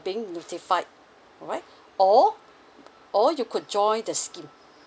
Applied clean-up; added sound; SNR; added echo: none; none; none; none.